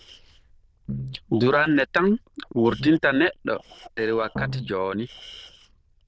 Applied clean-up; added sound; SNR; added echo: neural diffusion model UNIVERSE++.